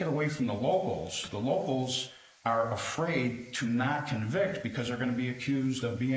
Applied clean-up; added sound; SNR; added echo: neural mask model Resemble Enhance denoiser.